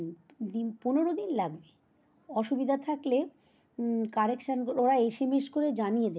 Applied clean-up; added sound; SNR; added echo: none; none; none; none.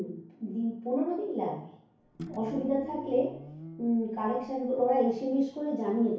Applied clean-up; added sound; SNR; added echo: none; Guitar; 15 dB; reverberation time 0.6 s.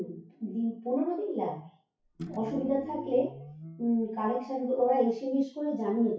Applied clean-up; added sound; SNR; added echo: classical method WPE with log-MMSE.